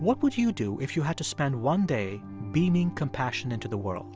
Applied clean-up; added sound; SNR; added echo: none; none; none; none.